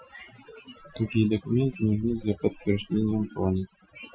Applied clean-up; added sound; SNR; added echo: classical method Wiener filter.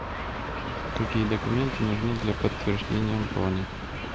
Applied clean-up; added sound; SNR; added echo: none; Train; 4 dB; none.